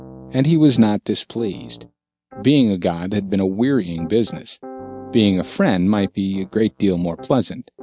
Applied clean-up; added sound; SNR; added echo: neural mask model RNNoise.